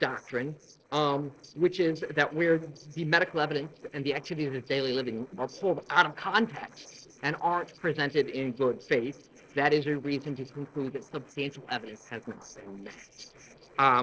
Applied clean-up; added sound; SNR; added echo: neural separator model SepFormer DNS4.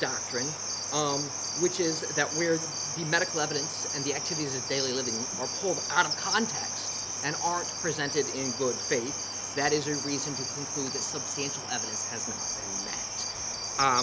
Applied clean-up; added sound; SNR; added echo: none; Cricket; 2 dB; none.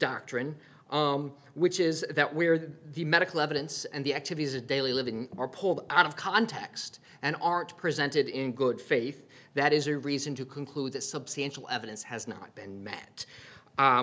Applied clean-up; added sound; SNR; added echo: none; none; none; none.